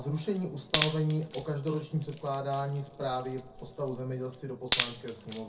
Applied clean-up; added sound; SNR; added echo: none; Wood; 0 dB; reverberation time 0.3 s.